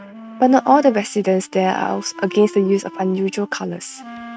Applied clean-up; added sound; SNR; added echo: neural mask model RNNoise.